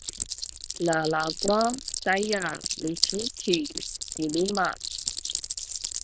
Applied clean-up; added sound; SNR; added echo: neural diffusion model UNIVERSE++.